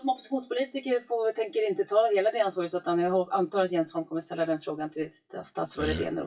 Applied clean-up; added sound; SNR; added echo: classical method WPE with log-MMSE.